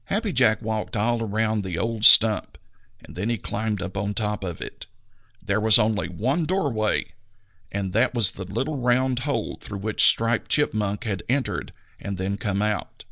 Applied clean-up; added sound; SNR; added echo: none; none; none; none.